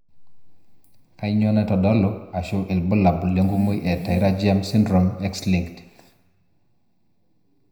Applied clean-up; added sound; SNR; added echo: none; none; none; reverberation time 0.7 s.